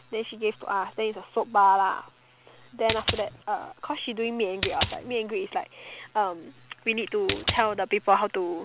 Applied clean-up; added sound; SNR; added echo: none; Coin (dropping); 3 dB; none.